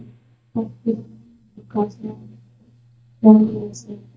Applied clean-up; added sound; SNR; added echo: neural mask model DeepFilterNet 3.